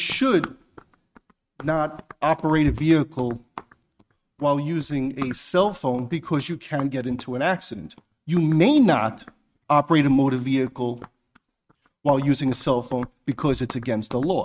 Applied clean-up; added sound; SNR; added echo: neural mask model RNNoise.